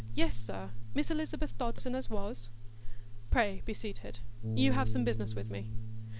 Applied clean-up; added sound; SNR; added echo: none; Bass guitar; 11 dB; none.